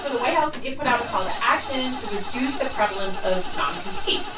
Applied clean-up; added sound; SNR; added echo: none; Engine starting / Car; 9 dB; reverberation time 0.2 s.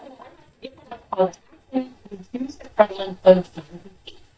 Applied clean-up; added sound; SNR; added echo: neural mask model DeepFilterNet 3.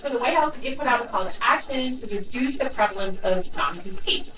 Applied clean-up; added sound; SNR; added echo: neural separator model SepFormer DNS4.